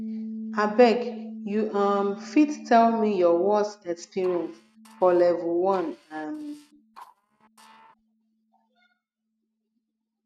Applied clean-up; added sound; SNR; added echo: neural mask model RNNoise.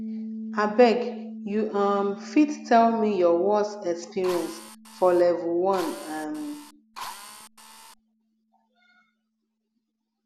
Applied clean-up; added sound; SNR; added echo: none; Drill + Piano; 14 dB; none.